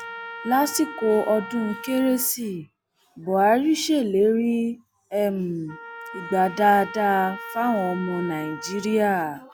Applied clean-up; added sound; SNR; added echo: none; Trumpet; 15 dB; none.